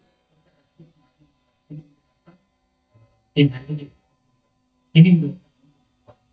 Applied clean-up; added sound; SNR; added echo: neural mask model DeepFilterNet 3.